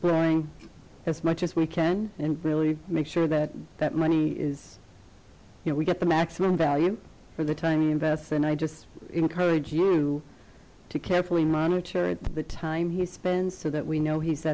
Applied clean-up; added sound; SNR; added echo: none; none; none; none.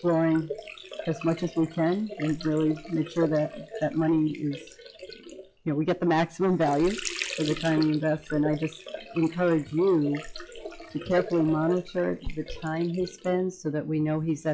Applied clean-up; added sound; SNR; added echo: classical method log-MMSE.